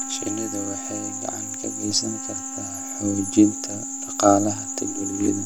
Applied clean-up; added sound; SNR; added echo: none; Wind instrument, woodwind instrument; 14 dB; none.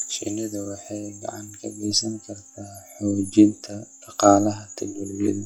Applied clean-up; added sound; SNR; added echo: classical method log-MMSE.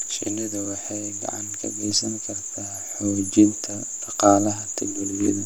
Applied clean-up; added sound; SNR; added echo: none; none; none; none.